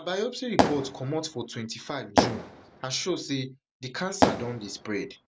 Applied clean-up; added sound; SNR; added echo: none; Fireworks; -4 dB; none.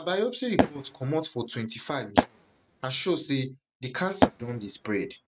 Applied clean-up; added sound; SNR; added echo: neural mask model RNNoise.